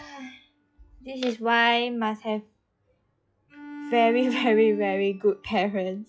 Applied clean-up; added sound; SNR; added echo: classical method log-MMSE.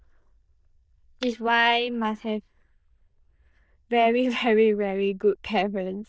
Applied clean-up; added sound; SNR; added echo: neural diffusion model UNIVERSE++.